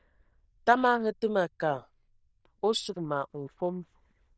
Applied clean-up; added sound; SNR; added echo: neural diffusion model UNIVERSE++.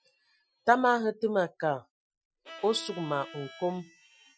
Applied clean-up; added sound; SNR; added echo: classical method Wiener filter.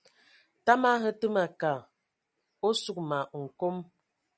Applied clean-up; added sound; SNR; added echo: none; none; none; none.